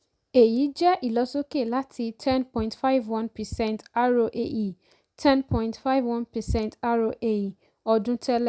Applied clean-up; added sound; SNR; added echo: none; none; none; none.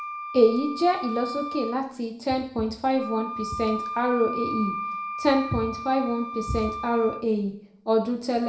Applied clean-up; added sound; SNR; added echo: none; Wind instrument, woodwind instrument; 9 dB; reverberation time 0.6 s.